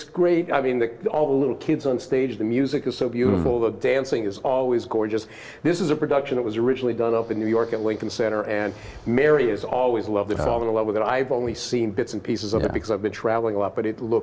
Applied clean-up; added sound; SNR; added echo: none; none; none; none.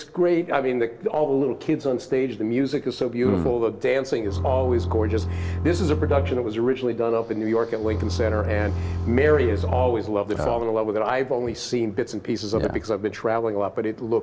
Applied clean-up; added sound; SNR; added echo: none; Bowed string instrument; 3 dB; none.